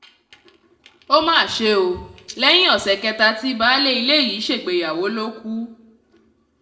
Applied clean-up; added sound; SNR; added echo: none; none; none; reverberation time 0.6 s.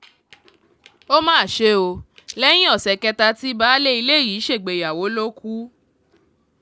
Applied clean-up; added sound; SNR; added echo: none; none; none; none.